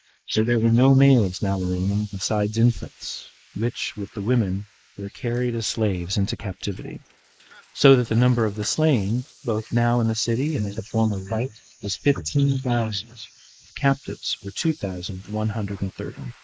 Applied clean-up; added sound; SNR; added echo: neural mask model Resemble Enhance denoiser.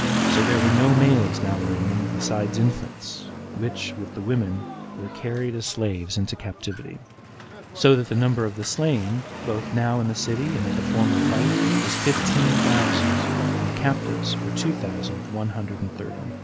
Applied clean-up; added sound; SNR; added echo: none; Motorcycle / Accelerating, revving, vroom; 1 dB; none.